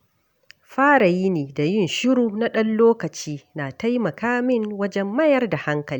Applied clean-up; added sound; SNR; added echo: none; none; none; none.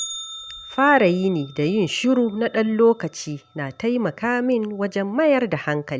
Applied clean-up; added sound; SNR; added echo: none; Bell; 20 dB; none.